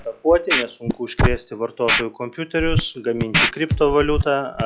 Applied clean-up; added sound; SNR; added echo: classical method log-MMSE.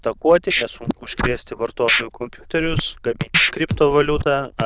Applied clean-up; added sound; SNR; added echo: neural diffusion model UNIVERSE++.